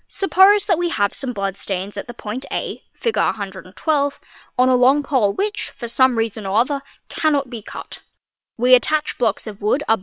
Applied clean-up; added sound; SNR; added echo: neural separator model SepFormer WHAM!.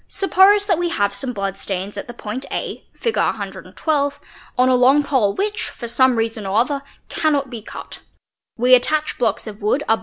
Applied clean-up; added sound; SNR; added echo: none; none; none; none.